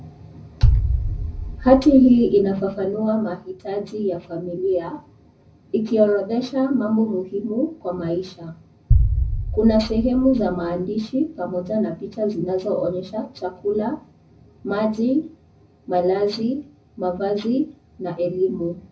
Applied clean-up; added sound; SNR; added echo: none; Boom; 1 dB; reverberation time 0.4 s.